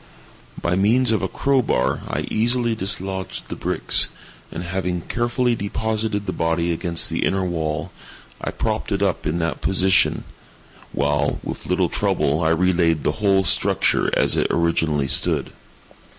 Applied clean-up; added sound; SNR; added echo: none; none; none; none.